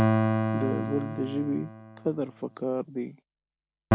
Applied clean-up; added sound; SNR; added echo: none; Piano; -3 dB; none.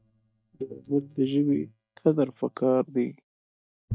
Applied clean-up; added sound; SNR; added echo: neural mask model DeepFilterNet 3.